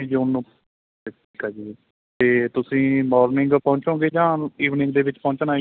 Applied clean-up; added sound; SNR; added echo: none; none; none; none.